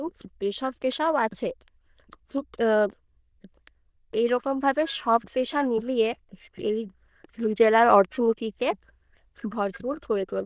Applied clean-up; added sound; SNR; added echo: neural diffusion model UNIVERSE++.